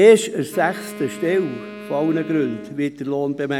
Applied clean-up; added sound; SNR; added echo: none; Wind instrument, woodwind instrument; 17 dB; none.